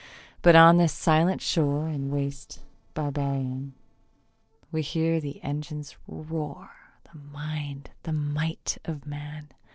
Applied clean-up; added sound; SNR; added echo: neural separator model SepFormer DNS4.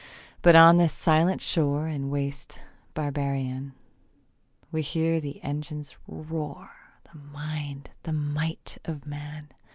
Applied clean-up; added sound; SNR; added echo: none; none; none; none.